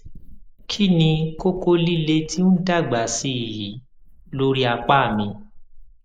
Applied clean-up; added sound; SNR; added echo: neural mask model Resemble Enhance denoiser.